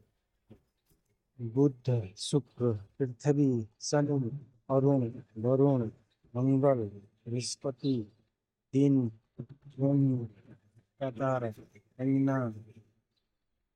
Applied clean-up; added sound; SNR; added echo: neural mask model DeepFilterNet 3.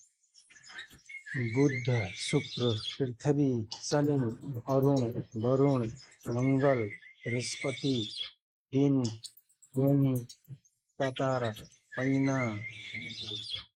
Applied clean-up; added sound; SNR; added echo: neural mask model Resemble Enhance denoiser.